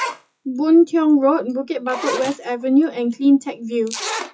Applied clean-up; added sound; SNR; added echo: classical method WPE with log-MMSE.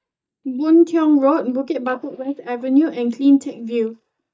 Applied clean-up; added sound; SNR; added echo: neural mask model DeepFilterNet 3.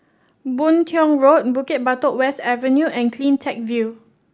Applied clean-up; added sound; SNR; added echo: none; none; none; none.